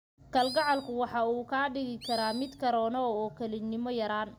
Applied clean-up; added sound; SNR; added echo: none; Animal; 12 dB; none.